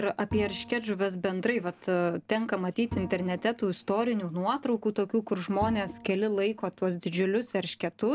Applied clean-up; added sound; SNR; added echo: none; Bowed string instrument; 16 dB; none.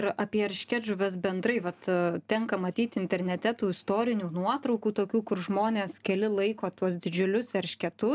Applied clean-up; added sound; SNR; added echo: none; none; none; none.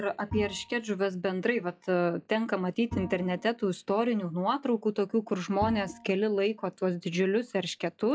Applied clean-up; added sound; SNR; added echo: classical method log-MMSE.